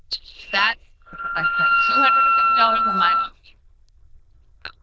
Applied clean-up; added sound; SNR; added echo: neural diffusion model UNIVERSE++.